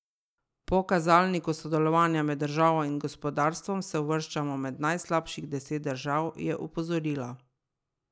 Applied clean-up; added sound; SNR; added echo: none; none; none; none.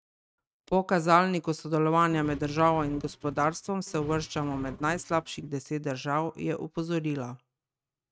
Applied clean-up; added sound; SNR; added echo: neural mask model RNNoise.